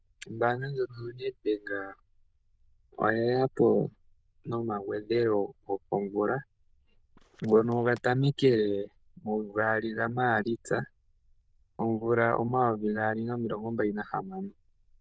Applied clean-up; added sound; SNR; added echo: neural diffusion model UNIVERSE++.